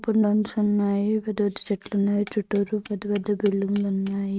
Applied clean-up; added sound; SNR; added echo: neural mask model RNNoise.